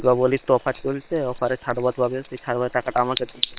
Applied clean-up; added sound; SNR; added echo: neural separator model SepFormer WHAM!.